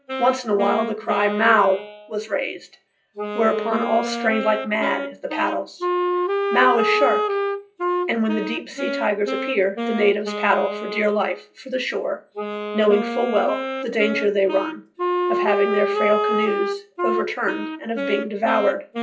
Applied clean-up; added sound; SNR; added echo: classical method WPE with log-MMSE.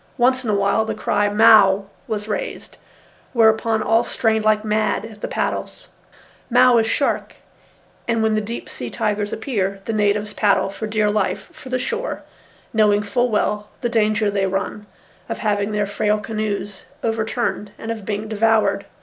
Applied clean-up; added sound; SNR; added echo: none; none; none; none.